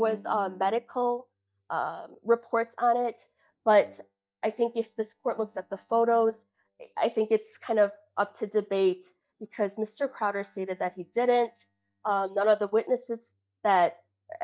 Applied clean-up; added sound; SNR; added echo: neural mask model DeepFilterNet 3.